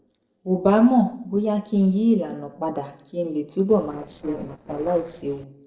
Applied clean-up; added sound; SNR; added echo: neural separator model SepFormer DNS4.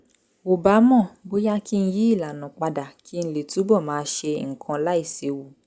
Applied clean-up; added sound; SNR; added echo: none; none; none; none.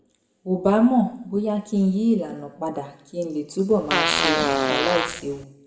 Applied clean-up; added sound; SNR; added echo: none; Fart; 0 dB; reverberation time 0.7 s.